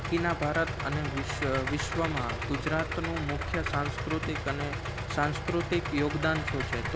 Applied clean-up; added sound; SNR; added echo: none; Idling; 2 dB; none.